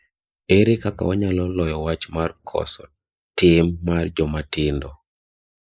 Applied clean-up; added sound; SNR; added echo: neural mask model Resemble Enhance denoiser.